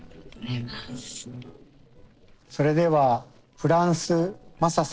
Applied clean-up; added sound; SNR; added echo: neural separator model SepFormer DNS4.